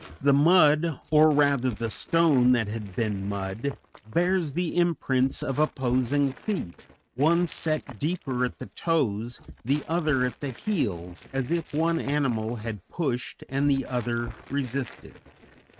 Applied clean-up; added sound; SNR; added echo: neural mask model RNNoise.